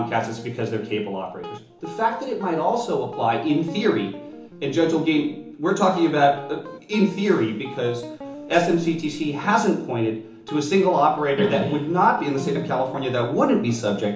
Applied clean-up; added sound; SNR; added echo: none; Guitar; 17 dB; reverberation time 0.8 s.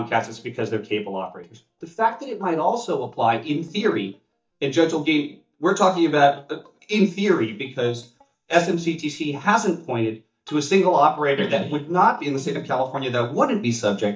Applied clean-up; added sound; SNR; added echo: neural mask model DeepFilterNet 3.